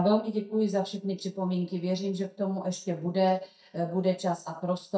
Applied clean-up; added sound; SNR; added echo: neural mask model DeepFilterNet 3.